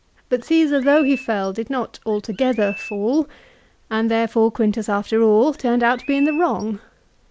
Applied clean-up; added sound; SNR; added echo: none; Chirp, tweet; 18 dB; none.